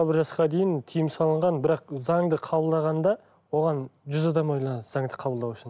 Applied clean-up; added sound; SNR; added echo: none; none; none; none.